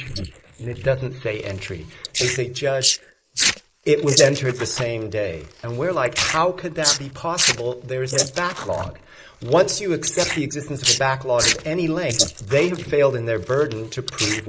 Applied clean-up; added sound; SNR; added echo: neural mask model Resemble Enhance denoiser.